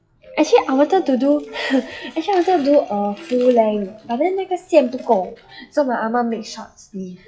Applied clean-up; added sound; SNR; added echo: classical method WPE with log-MMSE.